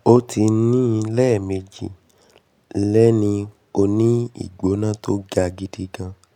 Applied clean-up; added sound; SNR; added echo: none; none; none; none.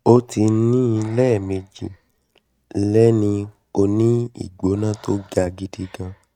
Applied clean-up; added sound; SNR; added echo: neural mask model RNNoise.